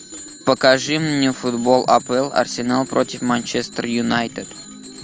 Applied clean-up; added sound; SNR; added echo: none; Bicycle bell; 18 dB; none.